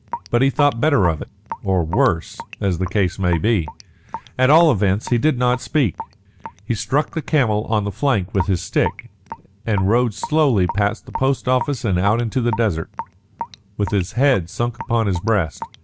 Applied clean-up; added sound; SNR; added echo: none; Raindrop / Drip; 15 dB; none.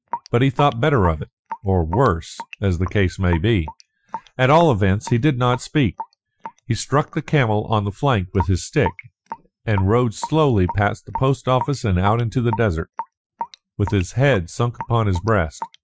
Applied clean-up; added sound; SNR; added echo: classical method Wiener filter.